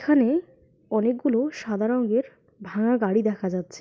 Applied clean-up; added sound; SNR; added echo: none; none; none; none.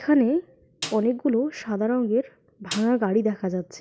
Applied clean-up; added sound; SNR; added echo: none; Snare drum; 15 dB; none.